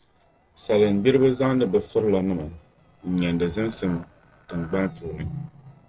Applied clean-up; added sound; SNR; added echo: neural separator model SepFormer DNS4.